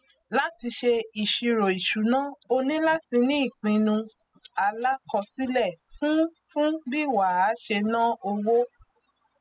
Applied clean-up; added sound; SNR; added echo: classical method spectral subtraction.